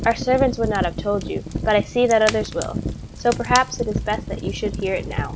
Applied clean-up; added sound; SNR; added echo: none; Fire; 6 dB; none.